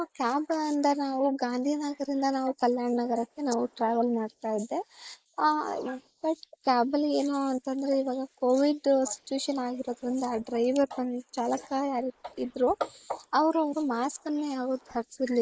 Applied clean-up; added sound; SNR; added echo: neural mask model Resemble Enhance denoiser.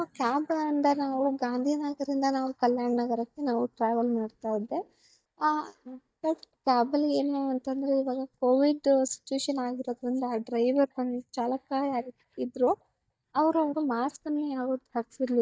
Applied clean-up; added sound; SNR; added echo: neural mask model DeepFilterNet 3.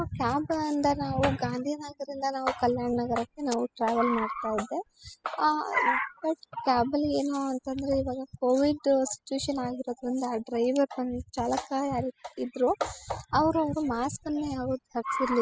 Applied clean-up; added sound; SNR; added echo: classical method spectral subtraction.